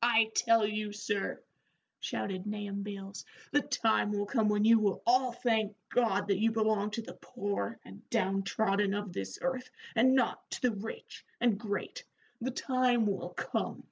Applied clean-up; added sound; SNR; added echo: none; none; none; none.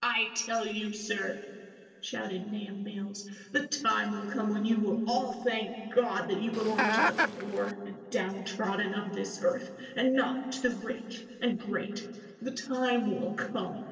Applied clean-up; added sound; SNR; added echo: neural separator model SepFormer DNS4.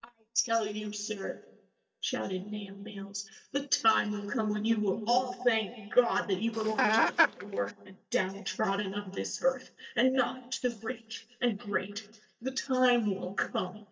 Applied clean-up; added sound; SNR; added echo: neural mask model DeepFilterNet 3.